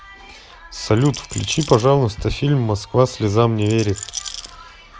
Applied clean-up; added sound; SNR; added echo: none; Rattle; 13 dB; none.